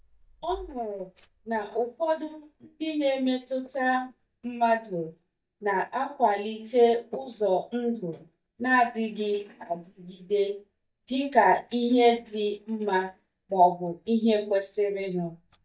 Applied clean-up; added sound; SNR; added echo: neural mask model DeepFilterNet 3.